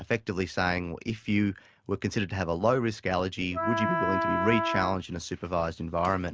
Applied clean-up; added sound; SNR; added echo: none; Wind instrument, woodwind instrument; 1 dB; none.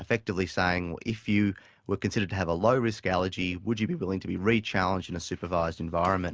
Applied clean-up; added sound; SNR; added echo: none; none; none; none.